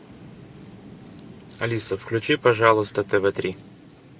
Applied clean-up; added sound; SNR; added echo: none; none; none; none.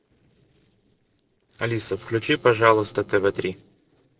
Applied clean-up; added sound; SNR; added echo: neural separator model SepFormer DNS4.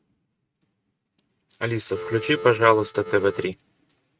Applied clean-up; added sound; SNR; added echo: neural mask model RNNoise.